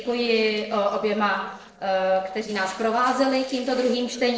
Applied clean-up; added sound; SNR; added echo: neural separator model SepFormer DNS4.